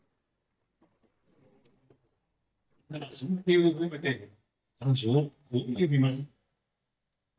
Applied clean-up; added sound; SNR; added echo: neural mask model DeepFilterNet 3.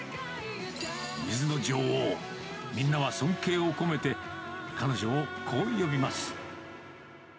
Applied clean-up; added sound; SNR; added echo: none; none; none; none.